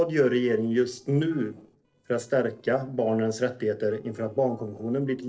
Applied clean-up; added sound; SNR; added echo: neural separator model SepFormer DNS4.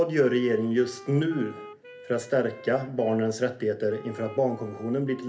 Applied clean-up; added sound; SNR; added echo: none; Wind instrument, woodwind instrument; 19 dB; reverberation time 0.3 s.